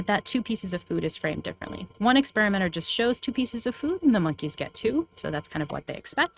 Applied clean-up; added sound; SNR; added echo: neural mask model RNNoise.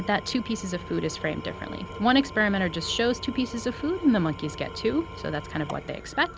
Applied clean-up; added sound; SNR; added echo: none; Engine / Tools + Insect / Frog; 12 dB; none.